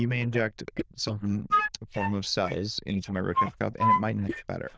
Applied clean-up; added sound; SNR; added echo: neural diffusion model UNIVERSE++.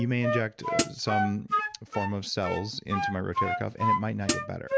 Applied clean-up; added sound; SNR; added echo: none; Wind instrument, woodwind instrument + Hi-hat; -1 dB; none.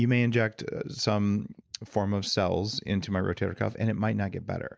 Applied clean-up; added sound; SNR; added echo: none; none; none; none.